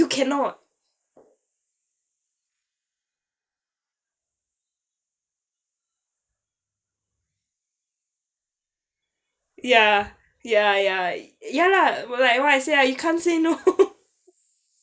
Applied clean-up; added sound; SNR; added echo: neural mask model Resemble Enhance denoiser.